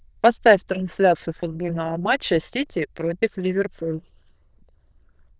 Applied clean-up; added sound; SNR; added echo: neural diffusion model UNIVERSE++.